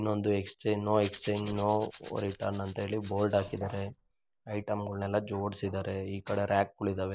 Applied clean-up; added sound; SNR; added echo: neural mask model Resemble Enhance denoiser.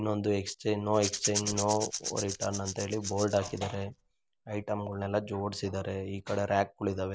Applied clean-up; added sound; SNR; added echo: none; Rattle / Rattle (instrument); 6 dB; none.